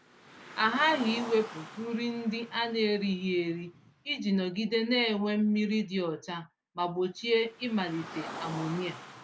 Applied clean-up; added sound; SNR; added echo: none; Car; 16 dB; none.